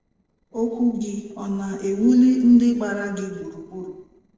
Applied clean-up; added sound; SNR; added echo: neural separator model SepFormer DNS4.